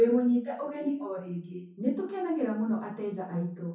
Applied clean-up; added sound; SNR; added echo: none; none; none; reverberation time 0.6 s.